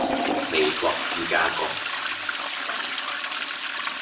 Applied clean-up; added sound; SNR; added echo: none; Toilet flush; -3 dB; reverberation time 0.5 s.